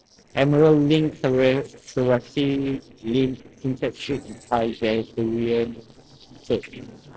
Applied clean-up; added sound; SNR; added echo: neural separator model SepFormer DNS4.